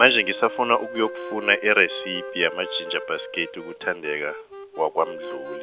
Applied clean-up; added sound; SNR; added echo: none; Wind instrument, woodwind instrument + Wind instrument, woodwind instrument; 11 dB; none.